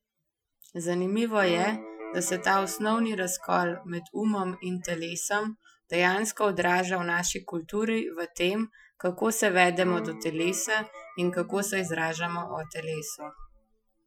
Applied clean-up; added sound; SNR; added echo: classical method Wiener filter.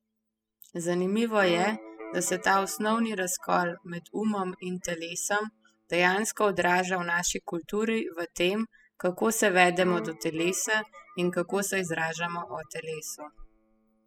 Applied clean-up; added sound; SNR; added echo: classical method spectral subtraction.